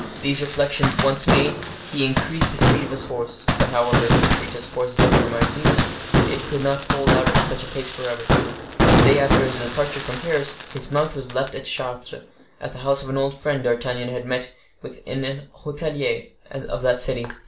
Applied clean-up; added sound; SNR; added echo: none; Fireworks; -2 dB; reverberation time 0.3 s.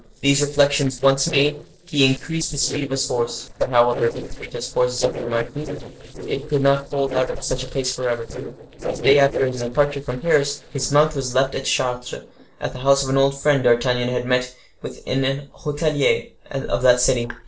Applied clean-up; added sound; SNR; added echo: neural separator model SepFormer DNS4.